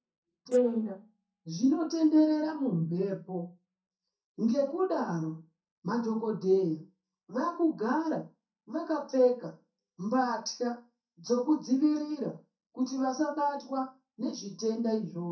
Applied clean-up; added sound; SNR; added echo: neural mask model DeepFilterNet 3.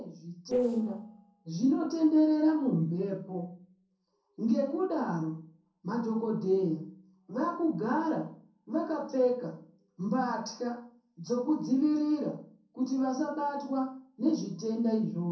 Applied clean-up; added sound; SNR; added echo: neural separator model SepFormer DNS4.